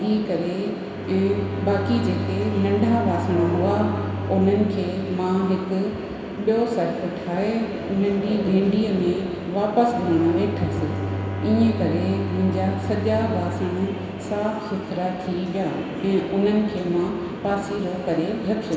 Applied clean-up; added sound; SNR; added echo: none; Bowed string instrument; 9 dB; reverberation time 2.2 s.